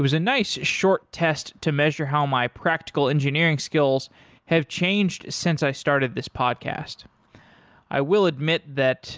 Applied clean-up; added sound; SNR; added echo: none; none; none; none.